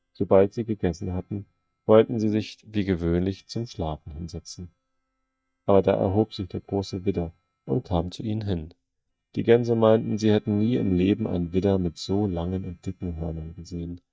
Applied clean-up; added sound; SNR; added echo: neural mask model DeepFilterNet 3.